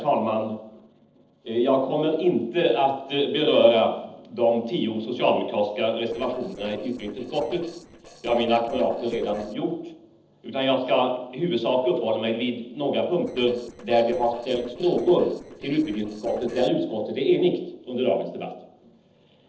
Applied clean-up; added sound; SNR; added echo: neural separator model SepFormer DNS4.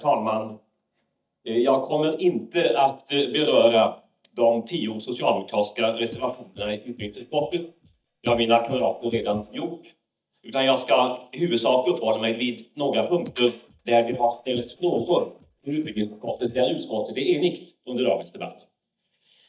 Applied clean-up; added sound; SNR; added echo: neural mask model DeepFilterNet 3.